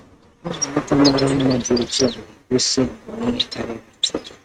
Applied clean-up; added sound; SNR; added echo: neural mask model RNNoise.